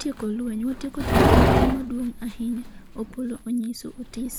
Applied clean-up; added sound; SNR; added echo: none; Livestock, farm animals, working animals; -5 dB; none.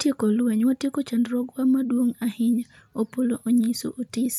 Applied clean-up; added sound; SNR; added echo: none; none; none; none.